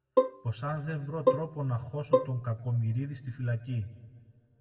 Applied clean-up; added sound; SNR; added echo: none; Bowed string instrument; -4 dB; reverberation time 1.6 s.